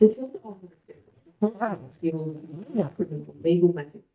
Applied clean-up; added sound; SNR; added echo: neural mask model DeepFilterNet 3.